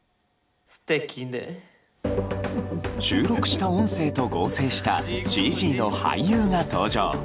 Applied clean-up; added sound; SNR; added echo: none; none; none; none.